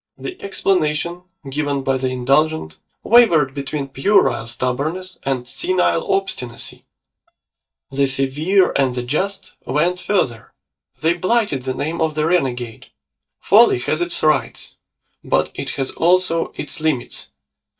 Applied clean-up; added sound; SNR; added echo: neural mask model DeepFilterNet 3.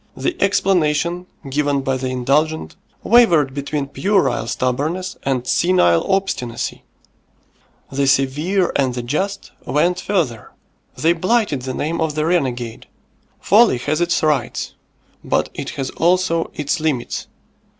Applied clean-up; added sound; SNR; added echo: none; none; none; none.